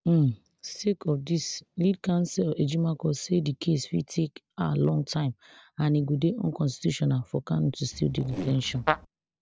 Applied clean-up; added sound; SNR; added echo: neural separator model SepFormer DNS4.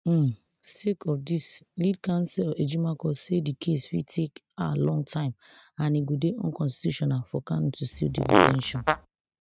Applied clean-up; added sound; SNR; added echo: neural mask model RNNoise.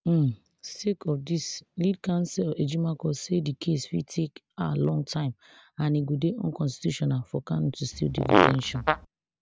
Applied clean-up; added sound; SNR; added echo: none; Fart; -3 dB; none.